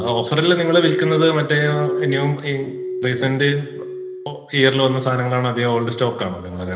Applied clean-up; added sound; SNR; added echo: none; Glass; 9 dB; reverberation time 0.8 s.